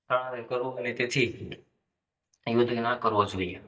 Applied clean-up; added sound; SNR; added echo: neural mask model DeepFilterNet 3.